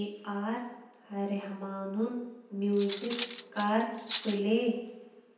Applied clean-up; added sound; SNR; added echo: none; Cutlery, silverware; -2 dB; reverberation time 0.9 s.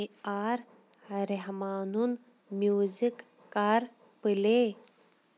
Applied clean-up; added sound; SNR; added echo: none; none; none; none.